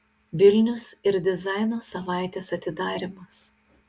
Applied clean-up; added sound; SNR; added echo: none; none; none; none.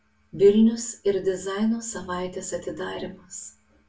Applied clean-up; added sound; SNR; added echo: none; none; none; reverberation time 0.3 s.